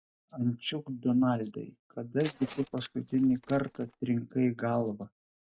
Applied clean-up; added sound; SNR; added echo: neural mask model RNNoise.